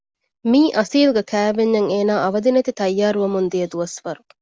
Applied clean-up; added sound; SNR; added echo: none; none; none; none.